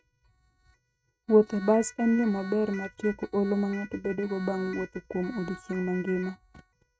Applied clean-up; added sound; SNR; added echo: neural mask model RNNoise.